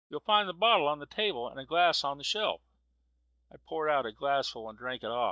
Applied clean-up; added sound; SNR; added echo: neural mask model DeepFilterNet 3.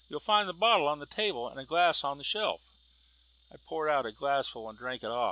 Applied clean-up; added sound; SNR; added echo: none; Insect; 18 dB; none.